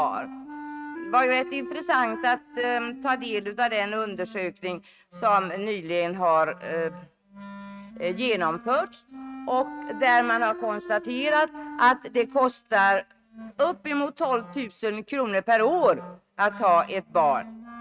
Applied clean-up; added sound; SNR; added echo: neural mask model RNNoise.